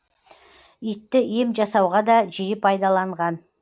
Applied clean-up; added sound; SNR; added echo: none; none; none; none.